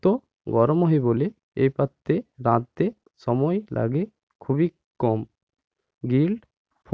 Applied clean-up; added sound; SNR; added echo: none; none; none; none.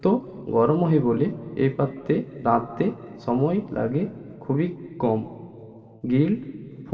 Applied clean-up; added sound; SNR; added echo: none; none; none; reverberation time 2.3 s.